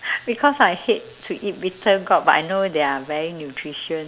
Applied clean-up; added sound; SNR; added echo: none; none; none; none.